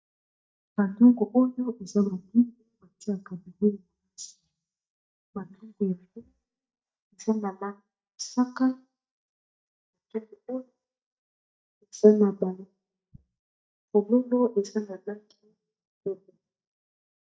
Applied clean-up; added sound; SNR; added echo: neural mask model DeepFilterNet 3.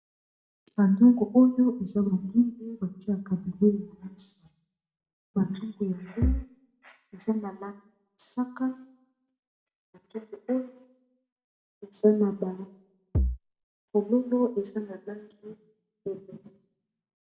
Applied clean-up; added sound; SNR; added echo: none; Bass drum; -2 dB; reverberation time 0.6 s.